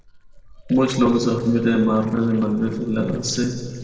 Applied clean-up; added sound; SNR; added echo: neural separator model SepFormer DNS4.